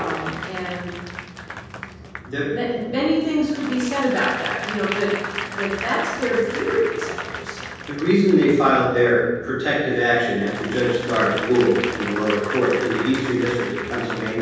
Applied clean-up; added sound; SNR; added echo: none; Applause / Crowd; 10 dB; reverberation time 1.3 s.